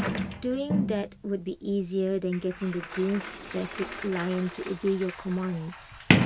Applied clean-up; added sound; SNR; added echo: none; Sliding door; 1 dB; none.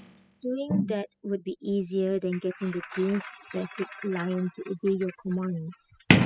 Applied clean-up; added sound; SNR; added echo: classical method spectral subtraction.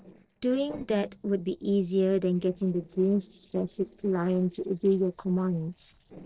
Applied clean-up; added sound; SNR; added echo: neural separator model SepFormer DNS4.